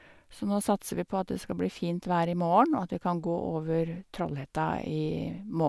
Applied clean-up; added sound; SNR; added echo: none; none; none; none.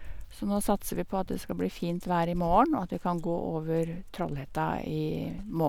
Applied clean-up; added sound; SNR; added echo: none; Dog; 10 dB; none.